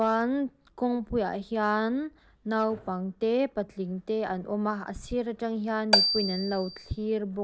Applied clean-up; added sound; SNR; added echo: none; Marimba, xylophone; -2 dB; none.